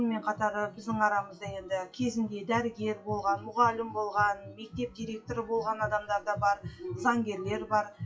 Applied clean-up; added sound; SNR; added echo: classical method WPE with log-MMSE.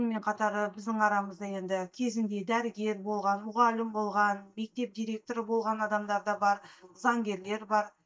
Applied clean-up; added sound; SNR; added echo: neural mask model DeepFilterNet 3.